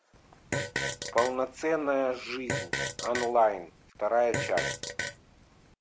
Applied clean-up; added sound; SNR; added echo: none; Fart; 6 dB; none.